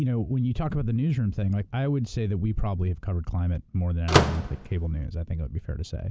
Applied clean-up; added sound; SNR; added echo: none; Slam / Microwave oven; -1 dB; none.